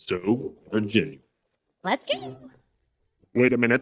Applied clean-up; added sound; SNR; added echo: neural mask model DeepFilterNet 3.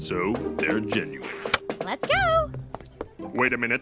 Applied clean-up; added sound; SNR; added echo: none; Knock; 9 dB; none.